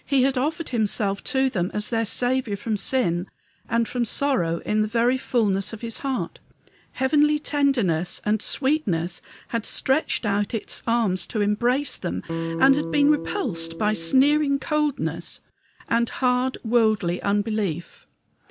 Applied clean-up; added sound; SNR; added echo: none; Electric guitar; 7 dB; none.